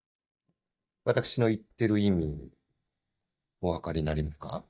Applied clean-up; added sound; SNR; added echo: neural mask model DeepFilterNet 3.